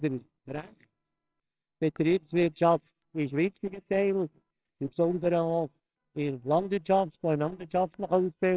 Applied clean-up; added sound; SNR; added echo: neural separator model SepFormer WHAMR!.